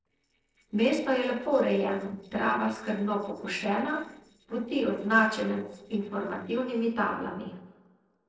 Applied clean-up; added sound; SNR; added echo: neural separator model SepFormer DNS4.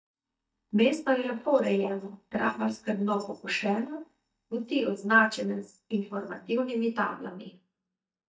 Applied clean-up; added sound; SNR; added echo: neural mask model DeepFilterNet 3.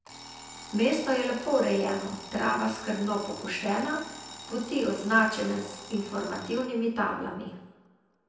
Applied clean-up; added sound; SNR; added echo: none; Alarm; 16 dB; reverberation time 0.9 s.